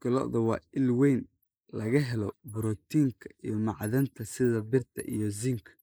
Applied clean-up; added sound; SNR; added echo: neural mask model Resemble Enhance denoiser.